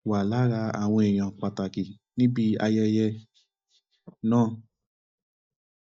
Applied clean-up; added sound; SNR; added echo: neural mask model DeepFilterNet 3.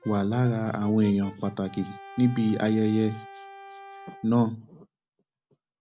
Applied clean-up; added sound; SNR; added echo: none; Brass instrument; 19 dB; none.